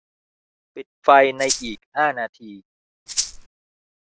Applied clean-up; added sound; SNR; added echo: none; Rattle (instrument); 3 dB; none.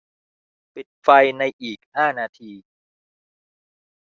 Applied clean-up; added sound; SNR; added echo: none; none; none; none.